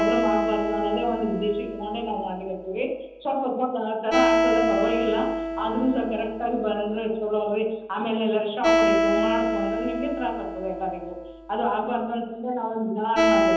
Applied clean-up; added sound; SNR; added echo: none; Acoustic guitar; 0 dB; reverberation time 0.9 s.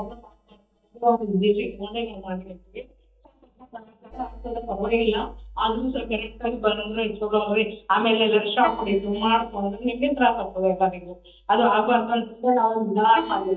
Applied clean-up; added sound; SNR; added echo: neural mask model DeepFilterNet 3.